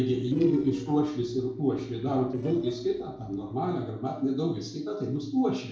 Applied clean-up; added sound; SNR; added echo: neural separator model SepFormer DNS4.